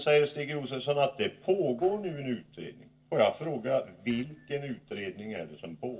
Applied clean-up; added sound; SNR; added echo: neural separator model SepFormer DNS4.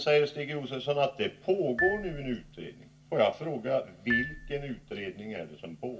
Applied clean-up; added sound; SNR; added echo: none; Marimba, xylophone; 7 dB; reverberation time 0.2 s.